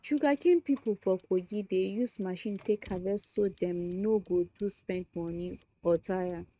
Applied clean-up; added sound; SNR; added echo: neural mask model RNNoise.